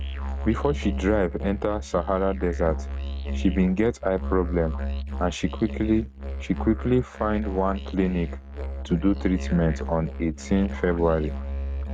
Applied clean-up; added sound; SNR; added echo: neural mask model RNNoise.